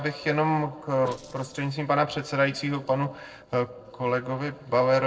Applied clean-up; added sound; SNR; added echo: neural separator model SepFormer DNS4.